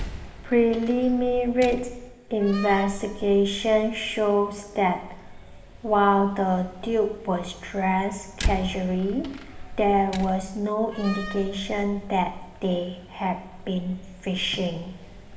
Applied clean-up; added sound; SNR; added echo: none; Slam; 12 dB; reverberation time 1.1 s.